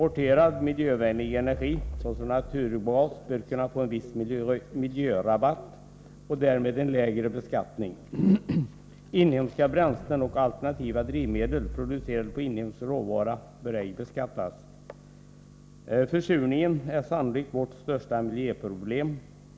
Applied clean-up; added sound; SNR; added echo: none; Zipper (clothing); 11 dB; none.